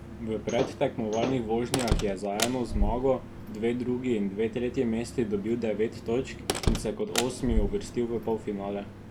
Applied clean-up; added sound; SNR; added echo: none; Slam + Slam / Wood; 4 dB; none.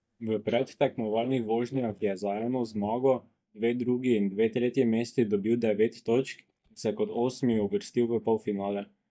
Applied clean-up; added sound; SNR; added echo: neural mask model DeepFilterNet 3.